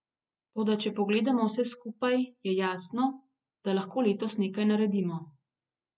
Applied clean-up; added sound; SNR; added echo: none; none; none; none.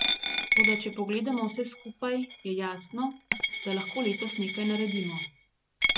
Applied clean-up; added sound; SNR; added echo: none; Coin (dropping); -1 dB; none.